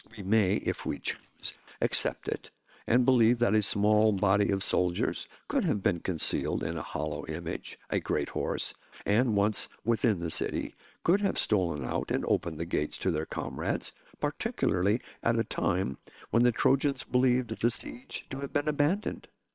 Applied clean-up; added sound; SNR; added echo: neural separator model SepFormer WHAM!.